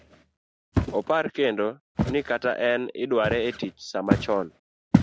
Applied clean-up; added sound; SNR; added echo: none; Walk, footsteps; 2 dB; none.